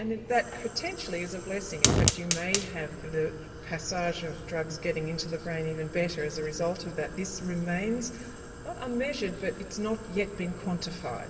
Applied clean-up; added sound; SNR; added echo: none; Fire; 3 dB; reverberation time 2.0 s.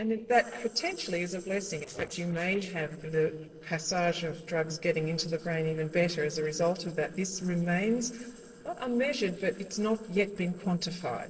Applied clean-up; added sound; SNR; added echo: neural separator model SepFormer DNS4.